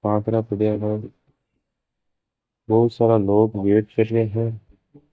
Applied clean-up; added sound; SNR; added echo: neural mask model DeepFilterNet 3.